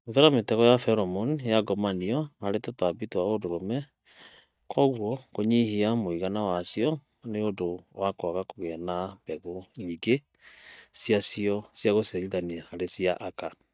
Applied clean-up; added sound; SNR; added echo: neural mask model DeepFilterNet 3.